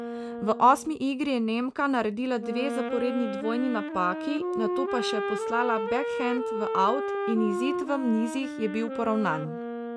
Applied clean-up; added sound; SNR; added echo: none; Wind instrument, woodwind instrument; 4 dB; none.